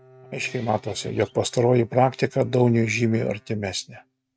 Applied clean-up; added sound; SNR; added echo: neural mask model RNNoise.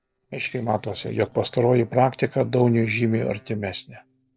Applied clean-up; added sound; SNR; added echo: neural separator model SepFormer DNS4.